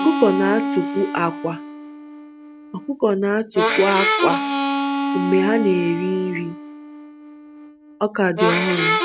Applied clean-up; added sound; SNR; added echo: none; Harmonica; 2 dB; none.